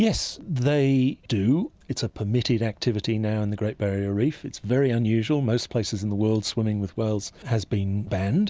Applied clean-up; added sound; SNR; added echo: none; none; none; none.